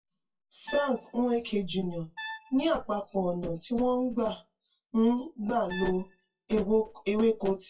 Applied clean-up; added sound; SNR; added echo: classical method WPE with log-MMSE.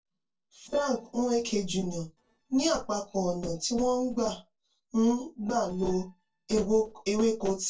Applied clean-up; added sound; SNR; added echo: neural separator model SepFormer DNS4.